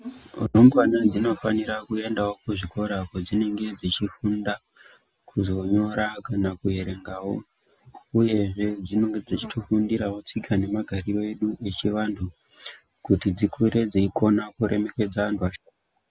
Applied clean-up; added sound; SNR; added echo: none; none; none; none.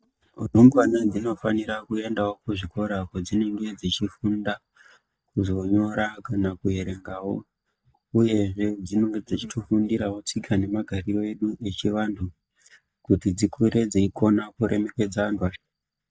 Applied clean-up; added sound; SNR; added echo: neural mask model DeepFilterNet 3.